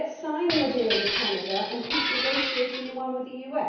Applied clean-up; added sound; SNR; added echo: none; Glass; 1 dB; reverberation time 1.0 s.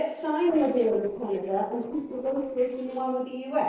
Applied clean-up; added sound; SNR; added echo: neural separator model SepFormer DNS4.